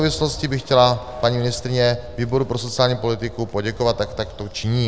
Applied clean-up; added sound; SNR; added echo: none; Rattle + Zipper (clothing); 16 dB; none.